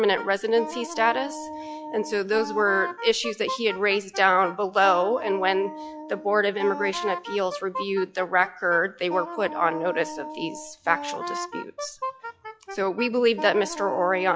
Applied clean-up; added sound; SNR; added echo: classical method log-MMSE.